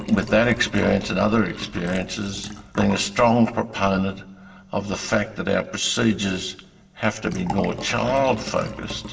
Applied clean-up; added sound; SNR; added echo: none; Liquid; 14 dB; reverberation time 0.8 s.